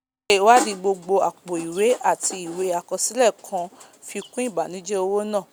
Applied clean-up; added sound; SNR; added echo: none; none; none; none.